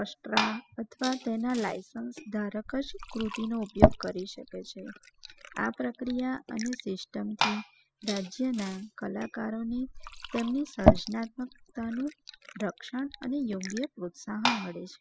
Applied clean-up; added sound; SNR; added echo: classical method spectral subtraction.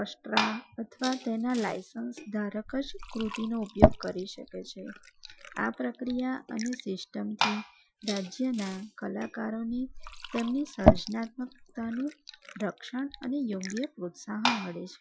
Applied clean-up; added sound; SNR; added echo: classical method Wiener filter.